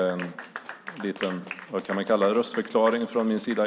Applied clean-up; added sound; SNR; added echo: none; Applause / Clapping; 14 dB; none.